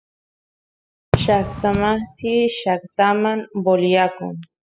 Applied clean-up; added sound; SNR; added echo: classical method spectral subtraction.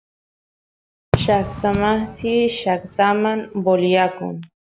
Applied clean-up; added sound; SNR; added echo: none; Fireworks; 9 dB; none.